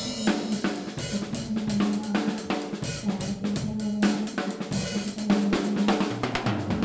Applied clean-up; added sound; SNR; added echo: none; Drum / Drum kit; -1 dB; reverberation time 0.6 s.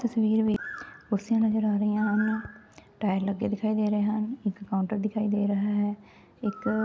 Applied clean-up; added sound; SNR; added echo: none; none; none; none.